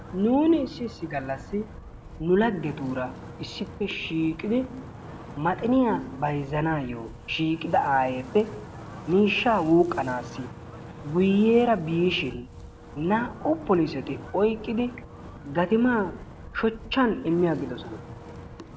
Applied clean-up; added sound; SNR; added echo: none; Wind; 15 dB; none.